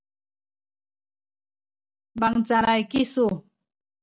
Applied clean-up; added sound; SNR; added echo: none; none; none; none.